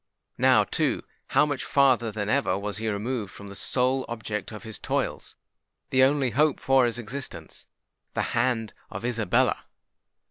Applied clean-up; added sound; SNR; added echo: none; none; none; none.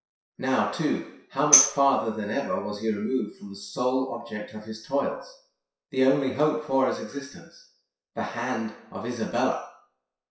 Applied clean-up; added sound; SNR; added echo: classical method WPE with log-MMSE.